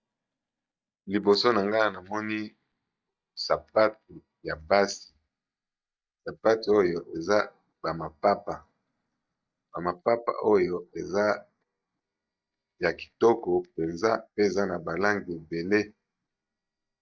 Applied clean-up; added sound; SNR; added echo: neural mask model DeepFilterNet 3.